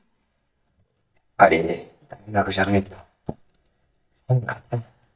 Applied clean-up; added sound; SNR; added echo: neural mask model DeepFilterNet 3.